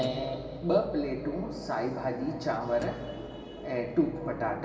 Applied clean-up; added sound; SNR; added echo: none; Guitar; 19 dB; reverberation time 2.4 s.